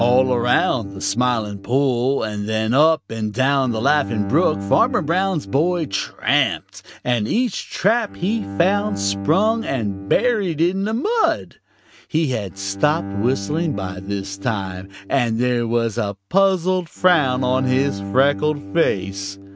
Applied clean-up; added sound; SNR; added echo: neural mask model RNNoise.